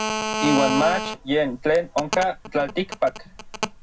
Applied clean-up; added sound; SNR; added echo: none; Telephone; 5 dB; reverberation time 0.3 s.